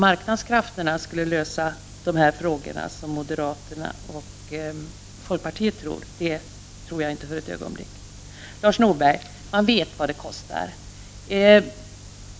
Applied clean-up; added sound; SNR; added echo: none; none; none; none.